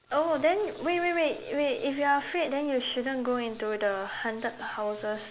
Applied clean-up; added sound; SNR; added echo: none; none; none; none.